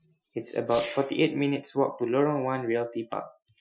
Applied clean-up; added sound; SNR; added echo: classical method Wiener filter.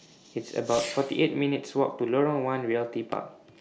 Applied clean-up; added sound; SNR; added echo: none; Fireworks; 18 dB; none.